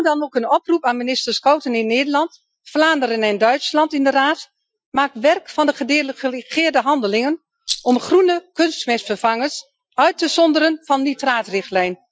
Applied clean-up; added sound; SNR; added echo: classical method Wiener filter.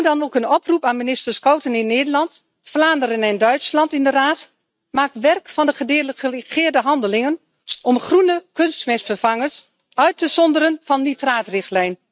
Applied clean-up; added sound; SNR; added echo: neural mask model RNNoise.